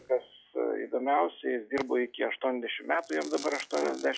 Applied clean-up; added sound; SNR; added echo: classical method log-MMSE.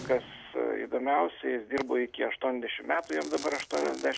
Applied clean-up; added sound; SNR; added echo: none; Crackle / Fireworks; 17 dB; none.